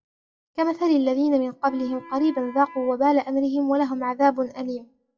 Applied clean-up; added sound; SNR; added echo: classical method WPE with log-MMSE.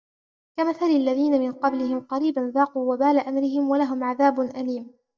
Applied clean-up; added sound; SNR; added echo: neural mask model DeepFilterNet 3.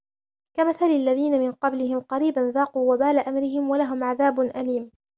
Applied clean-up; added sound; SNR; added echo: none; none; none; none.